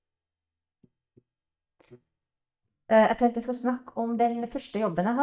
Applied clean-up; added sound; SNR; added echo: neural mask model DeepFilterNet 3.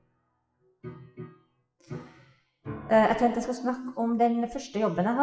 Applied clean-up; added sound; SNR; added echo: classical method WPE with log-MMSE.